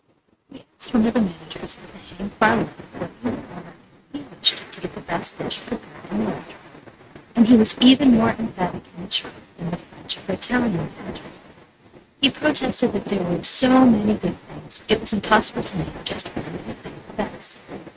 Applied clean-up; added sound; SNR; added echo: neural mask model RNNoise.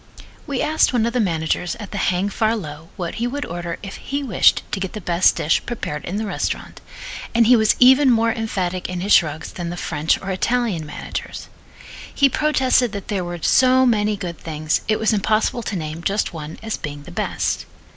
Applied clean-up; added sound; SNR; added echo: none; none; none; none.